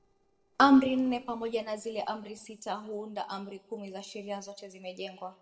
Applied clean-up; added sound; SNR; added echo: neural separator model SepFormer DNS4.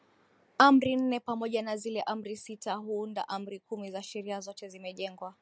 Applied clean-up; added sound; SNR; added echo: none; none; none; none.